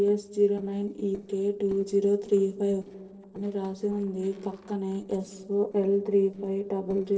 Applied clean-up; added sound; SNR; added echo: neural separator model SepFormer DNS4.